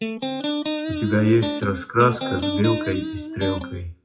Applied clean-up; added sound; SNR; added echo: classical method WPE with log-MMSE.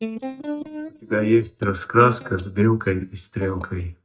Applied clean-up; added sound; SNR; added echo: neural mask model DeepFilterNet 3.